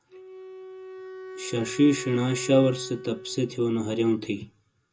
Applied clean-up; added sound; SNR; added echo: none; Wind instrument, woodwind instrument; 14 dB; reverberation time 0.2 s.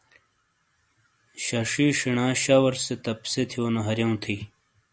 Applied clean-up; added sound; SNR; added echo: none; none; none; none.